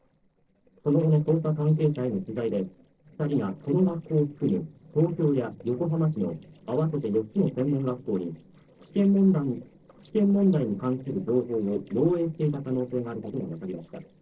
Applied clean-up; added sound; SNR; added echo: neural separator model SepFormer DNS4.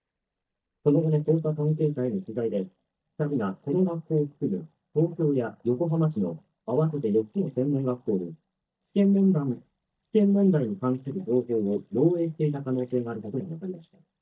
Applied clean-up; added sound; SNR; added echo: neural mask model DeepFilterNet 3.